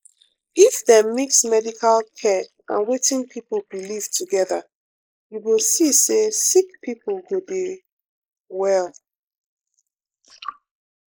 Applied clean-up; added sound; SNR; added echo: neural mask model Resemble Enhance denoiser.